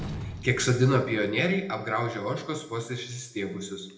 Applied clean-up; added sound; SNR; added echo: none; Slam; 15 dB; reverberation time 0.7 s.